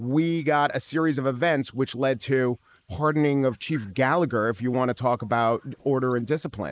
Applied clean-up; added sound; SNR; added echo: neural mask model Resemble Enhance denoiser.